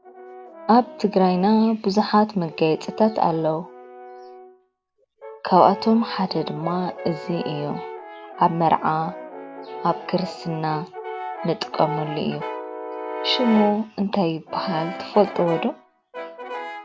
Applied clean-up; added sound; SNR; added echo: none; Brass instrument; 11 dB; none.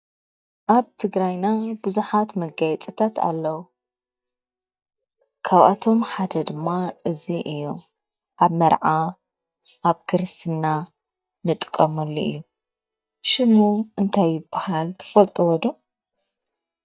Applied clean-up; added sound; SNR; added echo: neural mask model DeepFilterNet 3.